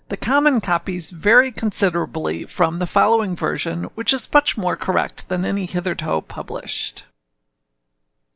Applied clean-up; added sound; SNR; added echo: none; none; none; none.